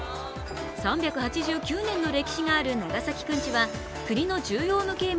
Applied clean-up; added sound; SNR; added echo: none; none; none; none.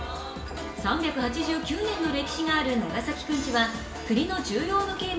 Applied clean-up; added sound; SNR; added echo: none; none; none; reverberation time 0.8 s.